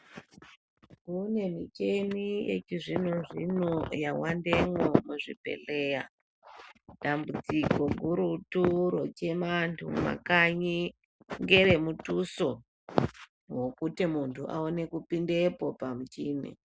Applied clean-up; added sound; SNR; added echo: none; none; none; none.